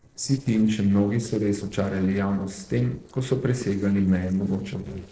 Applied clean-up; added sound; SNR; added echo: neural separator model SepFormer DNS4.